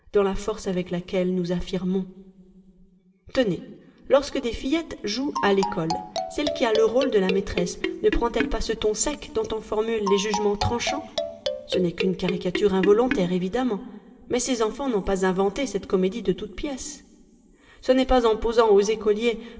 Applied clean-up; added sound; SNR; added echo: none; Marimba, xylophone; 6 dB; reverberation time 2.6 s.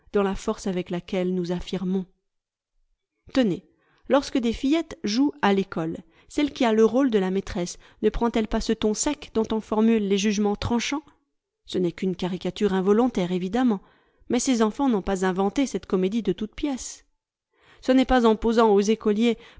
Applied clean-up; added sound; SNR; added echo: none; none; none; none.